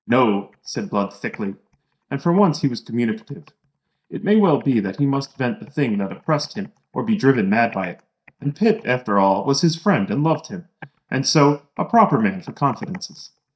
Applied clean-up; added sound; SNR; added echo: neural mask model DeepFilterNet 3.